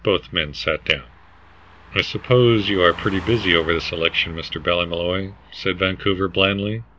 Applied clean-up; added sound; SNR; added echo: none; Car passing by; 20 dB; none.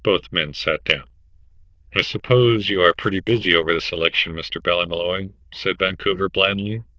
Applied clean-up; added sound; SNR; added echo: neural diffusion model UNIVERSE++.